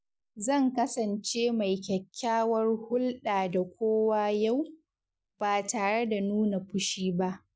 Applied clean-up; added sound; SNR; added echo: none; none; none; none.